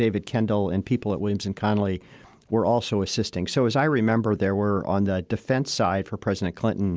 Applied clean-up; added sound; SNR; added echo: none; none; none; none.